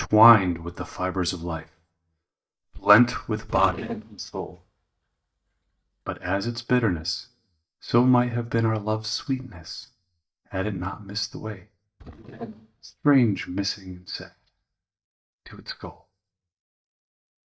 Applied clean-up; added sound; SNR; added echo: neural mask model DeepFilterNet 3.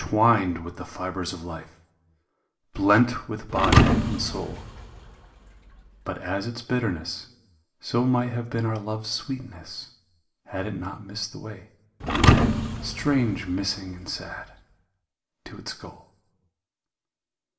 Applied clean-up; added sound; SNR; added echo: none; Thump, thud; -4 dB; reverberation time 0.5 s.